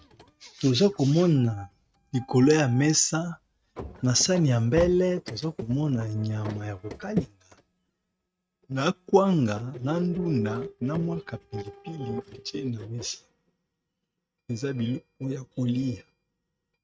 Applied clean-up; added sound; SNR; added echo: neural mask model RNNoise.